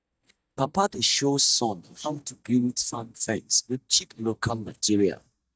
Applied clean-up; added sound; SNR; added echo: neural mask model DeepFilterNet 3.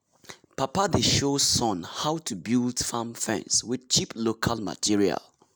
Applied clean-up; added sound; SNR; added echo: none; none; none; none.